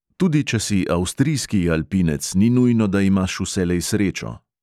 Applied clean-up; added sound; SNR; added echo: none; none; none; none.